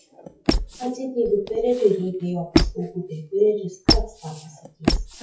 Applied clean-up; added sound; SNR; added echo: classical method WPE with log-MMSE.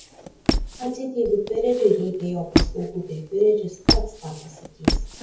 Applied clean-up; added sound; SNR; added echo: none; Squeak; 1 dB; reverberation time 0.5 s.